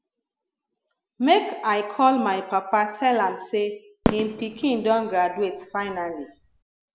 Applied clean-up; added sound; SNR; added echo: none; Fireworks; 7 dB; none.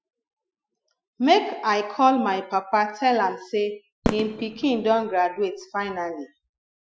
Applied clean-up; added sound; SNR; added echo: classical method Wiener filter.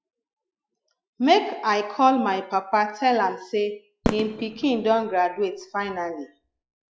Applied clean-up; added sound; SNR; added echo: classical method log-MMSE.